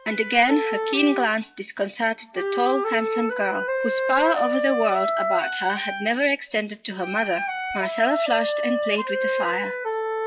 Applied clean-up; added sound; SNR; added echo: classical method WPE with log-MMSE.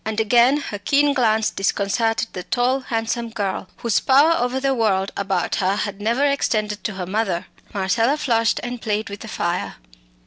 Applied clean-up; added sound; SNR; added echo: none; none; none; none.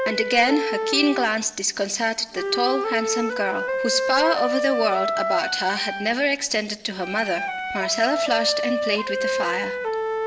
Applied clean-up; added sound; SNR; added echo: none; Wind instrument, woodwind instrument; 2 dB; reverberation time 2.1 s.